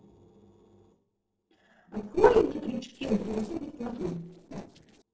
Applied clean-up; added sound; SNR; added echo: neural separator model SepFormer DNS4.